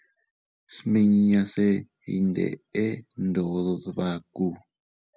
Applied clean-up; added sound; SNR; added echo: none; none; none; none.